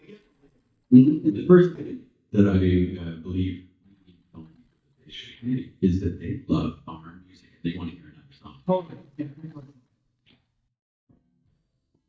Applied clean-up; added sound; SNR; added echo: neural mask model DeepFilterNet 3.